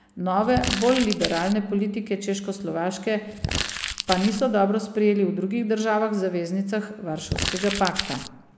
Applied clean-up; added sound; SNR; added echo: none; Crumpling, crinkling; 6 dB; none.